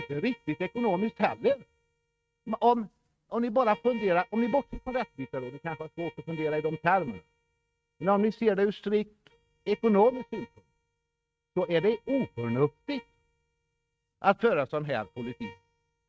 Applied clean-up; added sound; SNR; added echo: neural mask model RNNoise.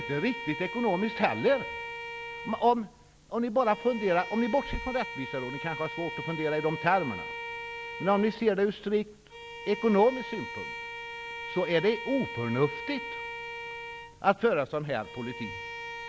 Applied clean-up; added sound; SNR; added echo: none; Bowed string instrument; 10 dB; none.